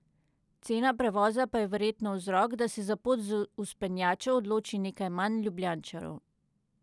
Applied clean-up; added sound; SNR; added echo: none; none; none; none.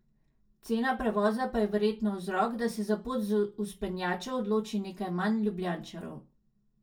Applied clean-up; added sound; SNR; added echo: none; none; none; reverberation time 0.2 s.